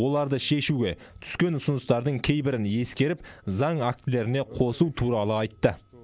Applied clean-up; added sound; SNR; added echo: none; none; none; none.